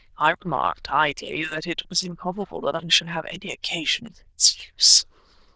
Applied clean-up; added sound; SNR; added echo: neural diffusion model UNIVERSE++.